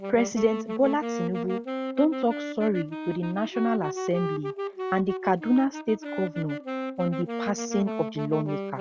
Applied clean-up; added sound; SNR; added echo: none; Wind instrument, woodwind instrument; 5 dB; none.